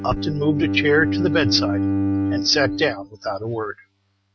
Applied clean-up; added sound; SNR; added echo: neural mask model RNNoise.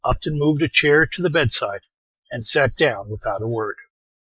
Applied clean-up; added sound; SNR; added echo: neural mask model Resemble Enhance denoiser.